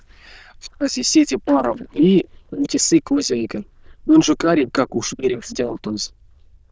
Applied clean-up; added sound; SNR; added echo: neural diffusion model UNIVERSE++.